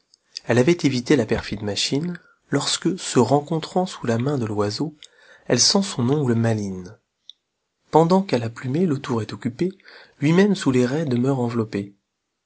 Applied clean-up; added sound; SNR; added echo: none; none; none; none.